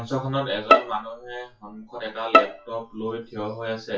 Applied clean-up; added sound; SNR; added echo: classical method WPE with log-MMSE.